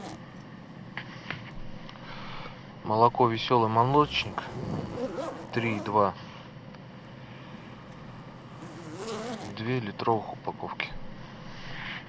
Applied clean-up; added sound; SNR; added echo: none; Zipper (clothing); 12 dB; none.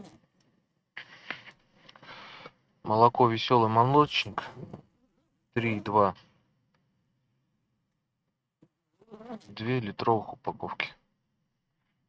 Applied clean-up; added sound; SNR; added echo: neural mask model RNNoise.